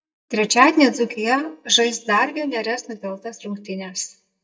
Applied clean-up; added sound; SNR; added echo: neural mask model DeepFilterNet 3.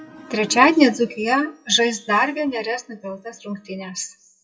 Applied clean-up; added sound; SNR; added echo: classical method WPE with log-MMSE.